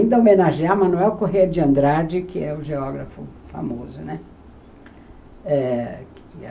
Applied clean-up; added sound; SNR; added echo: none; none; none; none.